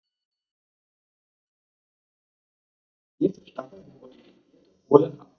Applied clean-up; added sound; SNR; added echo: neural mask model DeepFilterNet 3.